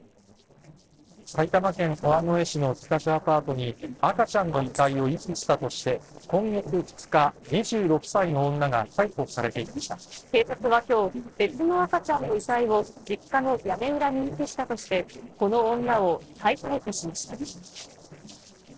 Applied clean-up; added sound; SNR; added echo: neural separator model SepFormer DNS4.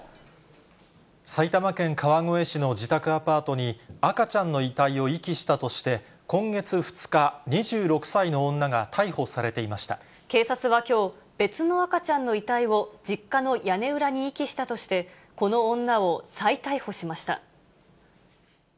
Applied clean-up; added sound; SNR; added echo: none; none; none; none.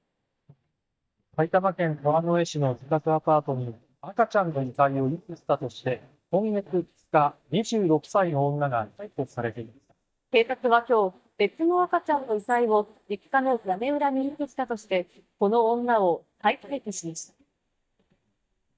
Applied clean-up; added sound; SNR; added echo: neural mask model DeepFilterNet 3.